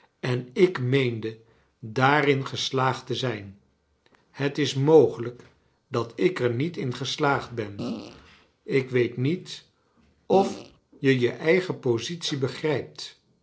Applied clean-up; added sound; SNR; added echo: neural separator model SepFormer DNS4.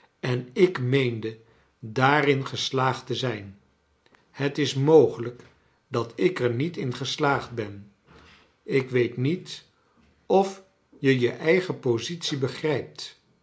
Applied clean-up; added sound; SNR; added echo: none; none; none; none.